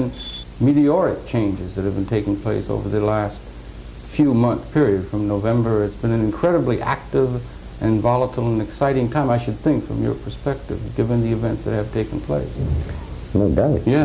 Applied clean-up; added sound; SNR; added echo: none; none; none; none.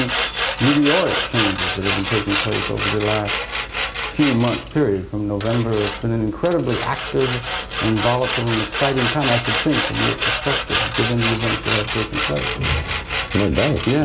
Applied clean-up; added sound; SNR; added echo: none; Sawing; 3 dB; none.